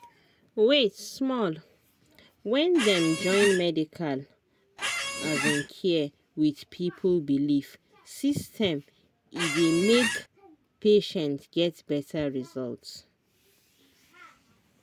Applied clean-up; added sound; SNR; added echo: none; Squeak; 2 dB; none.